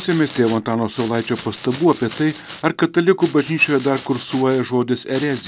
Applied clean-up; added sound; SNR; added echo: none; Domestic sounds, home sounds; 19 dB; none.